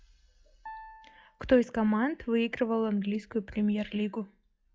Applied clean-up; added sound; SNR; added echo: classical method log-MMSE.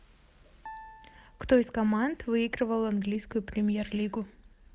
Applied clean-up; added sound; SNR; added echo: none; Piano; 19 dB; none.